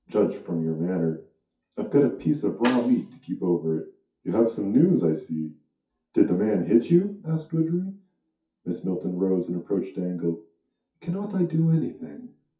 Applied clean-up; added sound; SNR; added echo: classical method WPE with log-MMSE.